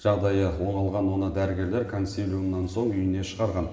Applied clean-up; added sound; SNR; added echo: none; none; none; reverberation time 1.9 s.